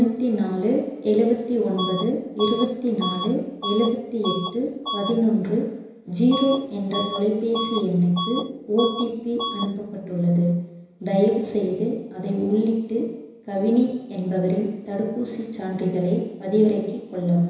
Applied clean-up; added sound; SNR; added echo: none; Bus / Alarm; 9 dB; reverberation time 1.0 s.